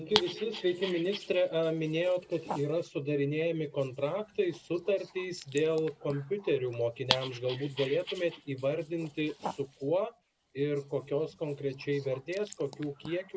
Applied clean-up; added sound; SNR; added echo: none; Dog; 11 dB; none.